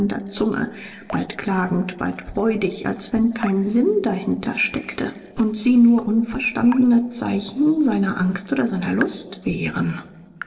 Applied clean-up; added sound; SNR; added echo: neural separator model SepFormer DNS4.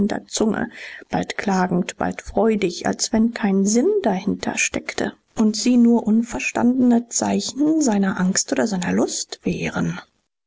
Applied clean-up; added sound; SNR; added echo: none; none; none; none.